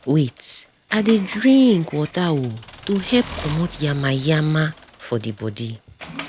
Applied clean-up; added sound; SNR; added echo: none; Accelerating, revving, vroom / Mechanisms; 17 dB; none.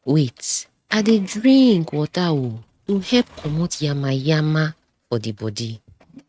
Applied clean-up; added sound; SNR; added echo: neural mask model RNNoise.